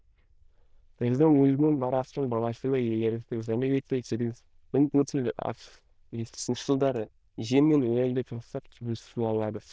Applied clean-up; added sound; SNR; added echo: neural diffusion model UNIVERSE++.